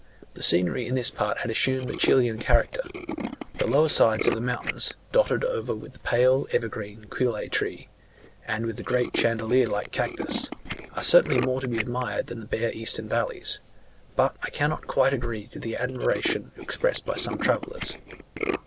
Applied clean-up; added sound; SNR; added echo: none; Tools; 11 dB; none.